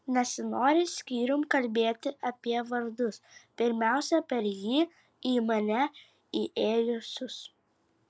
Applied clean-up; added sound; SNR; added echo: none; none; none; none.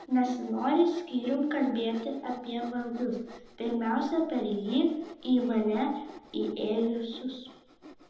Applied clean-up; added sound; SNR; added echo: none; Sawing; 19 dB; reverberation time 0.8 s.